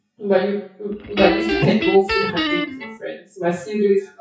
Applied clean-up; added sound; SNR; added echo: classical method WPE with log-MMSE.